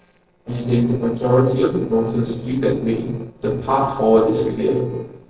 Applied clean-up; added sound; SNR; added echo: neural separator model SepFormer DNS4.